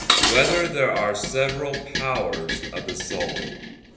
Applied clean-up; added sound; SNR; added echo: none; Dishes, pots, and pans; 2 dB; reverberation time 1.0 s.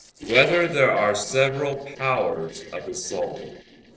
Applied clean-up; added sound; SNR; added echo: neural separator model SepFormer DNS4.